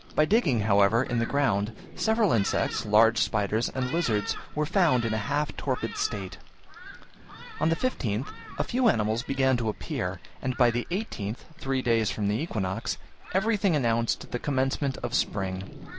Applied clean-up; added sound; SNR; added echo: none; Thunderstorm; 16 dB; none.